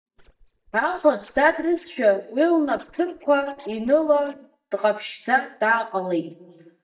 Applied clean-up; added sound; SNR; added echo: neural mask model DeepFilterNet 3.